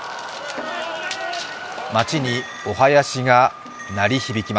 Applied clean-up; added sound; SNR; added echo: none; none; none; none.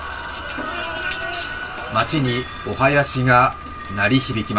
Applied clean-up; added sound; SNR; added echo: none; Rain; 17 dB; reverberation time 0.1 s.